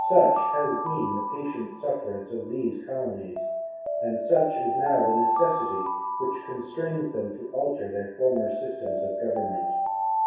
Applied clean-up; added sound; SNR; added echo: none; Alarm; 1 dB; reverberation time 0.7 s.